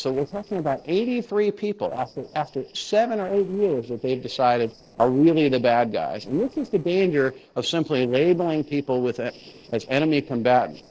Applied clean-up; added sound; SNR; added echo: neural separator model SepFormer DNS4.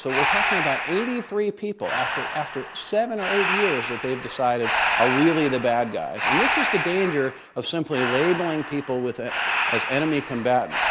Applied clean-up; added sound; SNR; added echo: none; Breathing; 1 dB; none.